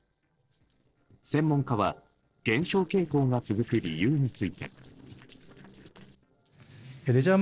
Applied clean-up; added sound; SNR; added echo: neural separator model SepFormer DNS4.